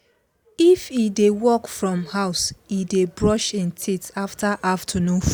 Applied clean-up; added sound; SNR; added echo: none; none; none; none.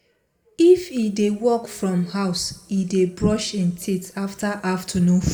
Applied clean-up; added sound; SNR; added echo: none; none; none; reverberation time 1.1 s.